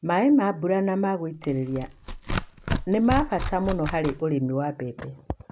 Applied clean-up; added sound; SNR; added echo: none; Tearing; 6 dB; none.